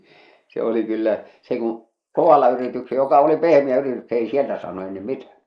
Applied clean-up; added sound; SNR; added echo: neural mask model Resemble Enhance denoiser.